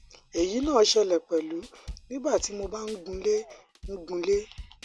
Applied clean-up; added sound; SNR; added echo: none; Drum / Drum kit; 18 dB; none.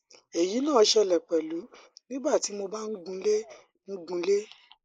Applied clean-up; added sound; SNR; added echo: neural mask model Resemble Enhance denoiser.